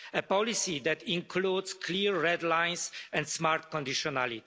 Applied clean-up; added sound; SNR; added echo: none; none; none; none.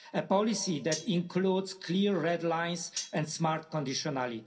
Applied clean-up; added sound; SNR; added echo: none; Cutlery, silverware; 14 dB; reverberation time 0.3 s.